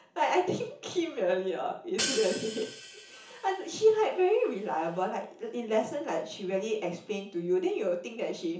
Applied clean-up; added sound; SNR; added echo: none; Hi-hat; 10 dB; reverberation time 0.7 s.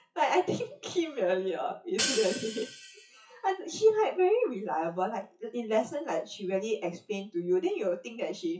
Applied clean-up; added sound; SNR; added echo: classical method WPE with log-MMSE.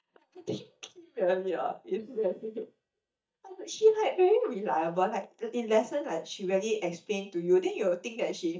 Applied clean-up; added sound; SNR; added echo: neural mask model DeepFilterNet 3.